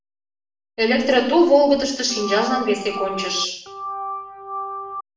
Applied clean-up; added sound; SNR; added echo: none; Organ; 9 dB; reverberation time 0.6 s.